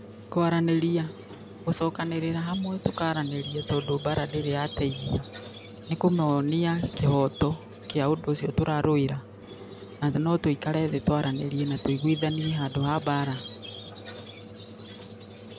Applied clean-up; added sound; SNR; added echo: none; Squeak; 14 dB; none.